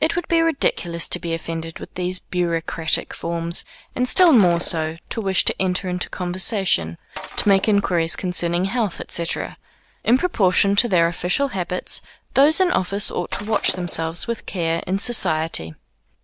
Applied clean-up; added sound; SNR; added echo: neural separator model SepFormer DNS4.